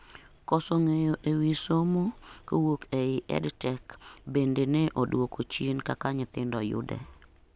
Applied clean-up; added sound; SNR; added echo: none; none; none; none.